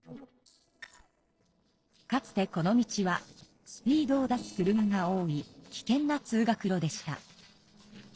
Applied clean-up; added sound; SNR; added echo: neural separator model SepFormer DNS4.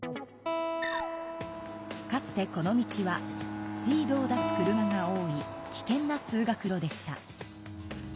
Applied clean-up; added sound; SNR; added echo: none; Acoustic guitar + Bowed string instrument; 5 dB; none.